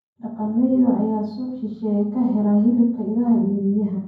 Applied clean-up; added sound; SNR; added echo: none; none; none; reverberation time 0.9 s.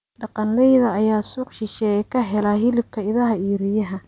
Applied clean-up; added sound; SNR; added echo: none; none; none; none.